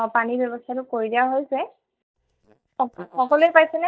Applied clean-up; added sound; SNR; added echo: neural mask model DeepFilterNet 3.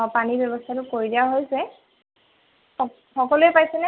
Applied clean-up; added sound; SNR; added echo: none; none; none; none.